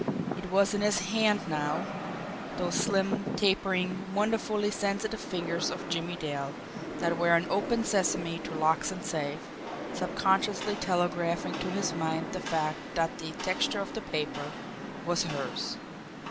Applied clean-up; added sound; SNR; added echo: none; Rain; 6 dB; none.